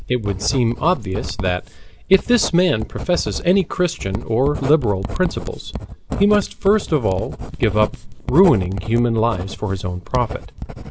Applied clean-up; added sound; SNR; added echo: none; Writing; 9 dB; none.